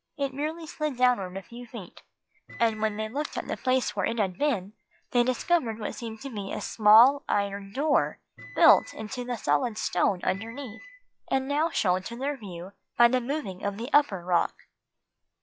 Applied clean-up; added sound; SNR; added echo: classical method log-MMSE.